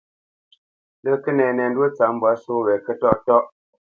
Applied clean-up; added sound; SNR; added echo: none; none; none; none.